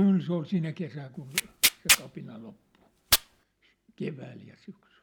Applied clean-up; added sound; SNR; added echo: none; Tearing; -4 dB; none.